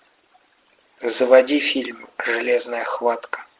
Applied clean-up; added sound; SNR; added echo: none; none; none; none.